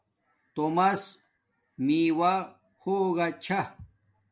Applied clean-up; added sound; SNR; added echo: none; none; none; none.